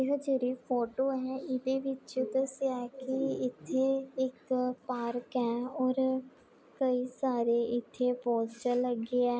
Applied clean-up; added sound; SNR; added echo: none; none; none; none.